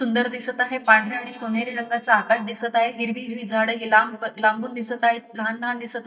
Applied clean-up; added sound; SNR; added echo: neural mask model DeepFilterNet 3.